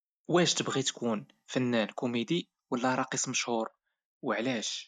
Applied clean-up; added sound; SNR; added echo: neural mask model DeepFilterNet 3.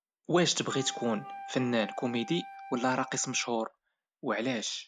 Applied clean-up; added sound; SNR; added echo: none; Wind instrument, woodwind instrument; 14 dB; none.